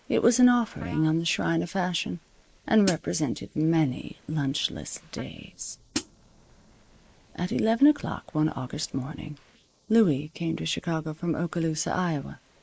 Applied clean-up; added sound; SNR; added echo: neural mask model Resemble Enhance denoiser.